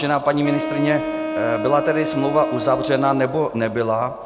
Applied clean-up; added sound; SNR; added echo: none; Wind instrument, woodwind instrument; 6 dB; none.